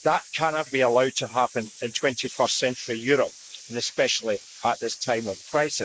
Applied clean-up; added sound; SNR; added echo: neural mask model Resemble Enhance denoiser.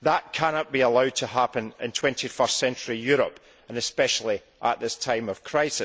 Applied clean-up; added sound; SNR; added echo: none; none; none; none.